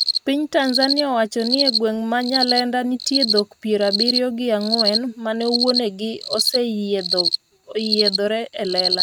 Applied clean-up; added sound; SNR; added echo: neural mask model RNNoise.